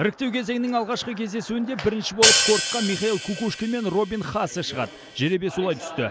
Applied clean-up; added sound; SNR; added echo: none; Hi-hat; 0 dB; none.